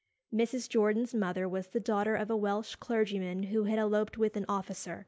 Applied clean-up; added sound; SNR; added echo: none; none; none; none.